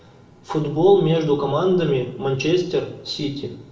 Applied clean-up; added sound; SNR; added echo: none; none; none; reverberation time 0.6 s.